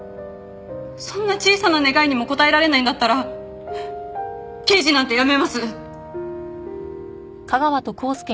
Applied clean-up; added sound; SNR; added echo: none; none; none; none.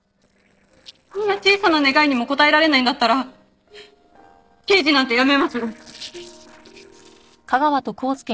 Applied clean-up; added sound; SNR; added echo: neural separator model SepFormer DNS4.